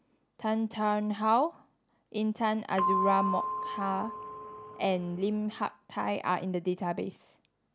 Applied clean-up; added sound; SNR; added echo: none; Percussion; 2 dB; none.